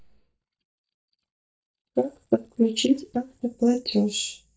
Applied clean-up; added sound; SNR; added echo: neural mask model DeepFilterNet 3.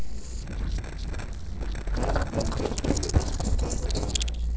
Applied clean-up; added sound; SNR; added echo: neural separator model SepFormer DNS4.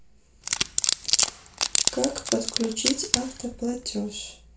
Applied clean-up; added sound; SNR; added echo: none; Wood; -4 dB; reverberation time 0.3 s.